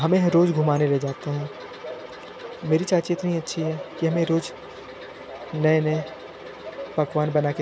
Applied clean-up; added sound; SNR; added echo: none; none; none; none.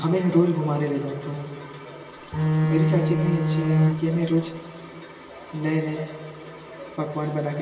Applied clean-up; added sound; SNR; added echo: none; Bowed string instrument; -3 dB; reverberation time 2.3 s.